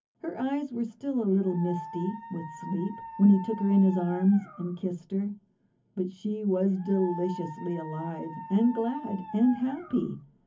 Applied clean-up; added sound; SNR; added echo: none; Dog; 15 dB; reverberation time 0.3 s.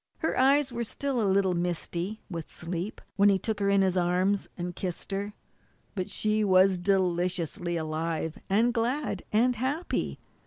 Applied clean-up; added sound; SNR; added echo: none; none; none; none.